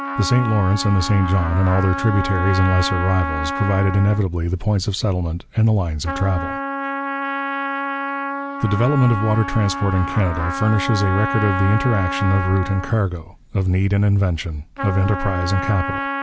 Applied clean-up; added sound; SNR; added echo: none; Trumpet; 7 dB; none.